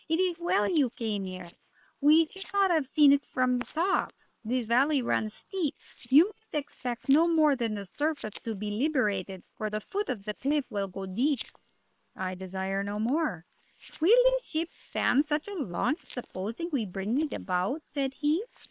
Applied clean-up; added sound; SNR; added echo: neural separator model SepFormer WHAM!.